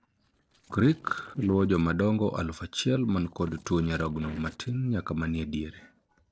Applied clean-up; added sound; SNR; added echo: neural separator model SepFormer DNS4.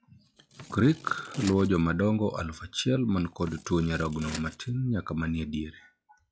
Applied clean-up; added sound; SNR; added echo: classical method log-MMSE.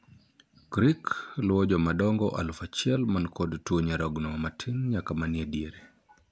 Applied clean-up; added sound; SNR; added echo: none; none; none; none.